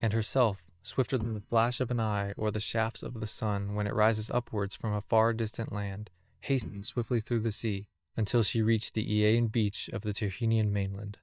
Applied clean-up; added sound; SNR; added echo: neural mask model DeepFilterNet 3.